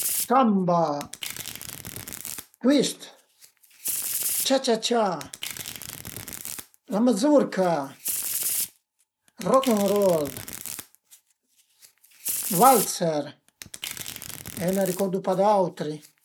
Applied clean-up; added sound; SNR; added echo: none; Domestic sounds, home sounds; 9 dB; none.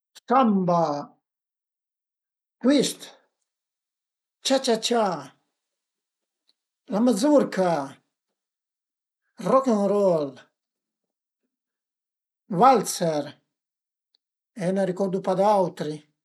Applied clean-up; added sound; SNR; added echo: none; none; none; none.